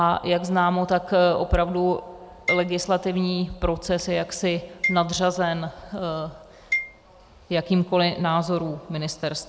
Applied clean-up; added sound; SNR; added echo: none; Marimba, xylophone; 10 dB; none.